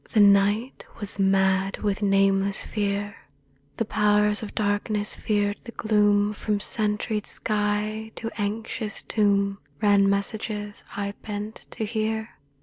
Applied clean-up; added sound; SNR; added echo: none; none; none; none.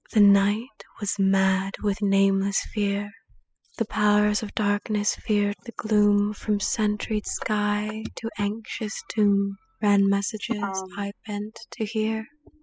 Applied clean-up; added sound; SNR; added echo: classical method spectral subtraction.